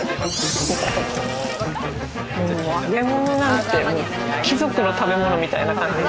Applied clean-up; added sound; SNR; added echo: none; Fart; 18 dB; none.